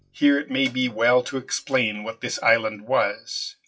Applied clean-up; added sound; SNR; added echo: classical method WPE with log-MMSE.